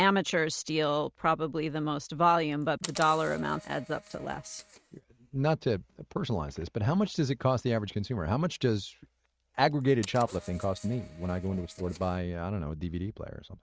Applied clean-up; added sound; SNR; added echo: neural mask model RNNoise.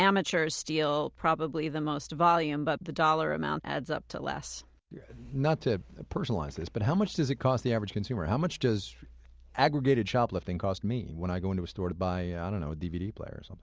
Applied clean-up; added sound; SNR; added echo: none; none; none; none.